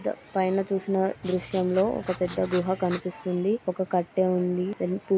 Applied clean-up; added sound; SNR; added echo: none; Writing; 13 dB; none.